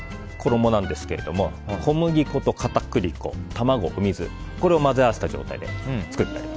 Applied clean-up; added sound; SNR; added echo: none; none; none; none.